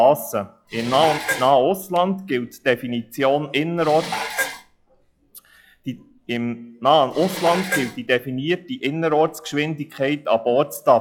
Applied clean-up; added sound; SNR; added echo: classical method log-MMSE.